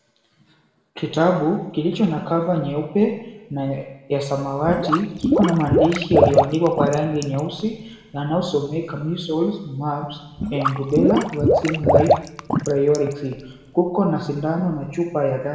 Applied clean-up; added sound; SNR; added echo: none; Liquid; 0 dB; reverberation time 1.0 s.